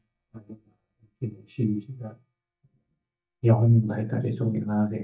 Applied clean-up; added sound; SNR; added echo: neural mask model DeepFilterNet 3.